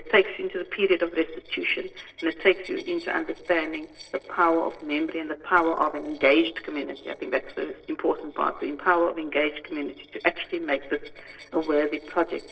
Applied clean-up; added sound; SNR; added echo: neural separator model SepFormer DNS4.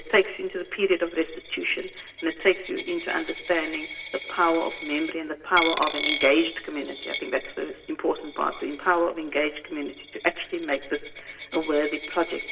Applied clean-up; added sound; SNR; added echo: none; Coin (dropping); 8 dB; reverberation time 2.0 s.